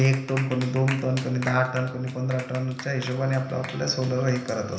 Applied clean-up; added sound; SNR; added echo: none; Clapping; 15 dB; reverberation time 0.8 s.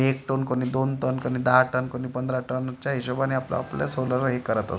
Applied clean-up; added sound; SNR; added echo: none; none; none; none.